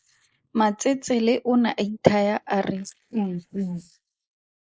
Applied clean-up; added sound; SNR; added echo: neural mask model Resemble Enhance denoiser.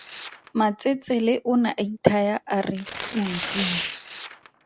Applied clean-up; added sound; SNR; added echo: none; Tearing; 7 dB; none.